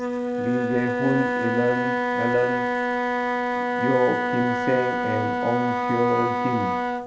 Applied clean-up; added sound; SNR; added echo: none; Wind instrument, woodwind instrument; -3 dB; none.